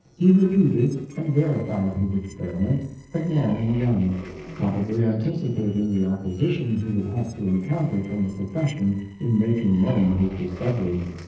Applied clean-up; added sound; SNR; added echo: neural separator model SepFormer DNS4.